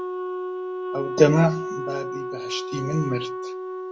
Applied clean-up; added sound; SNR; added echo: none; Wind instrument, woodwind instrument; 5 dB; none.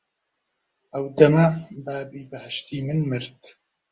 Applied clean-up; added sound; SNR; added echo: none; none; none; none.